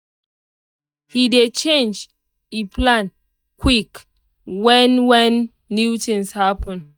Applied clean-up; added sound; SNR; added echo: neural mask model DeepFilterNet 3.